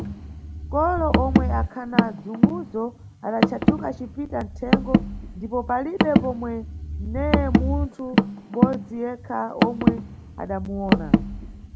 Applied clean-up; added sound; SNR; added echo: none; Car; -5 dB; none.